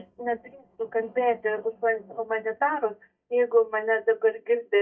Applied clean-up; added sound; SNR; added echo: neural mask model DeepFilterNet 3.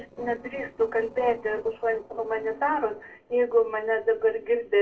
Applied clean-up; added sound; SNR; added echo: neural separator model SepFormer DNS4.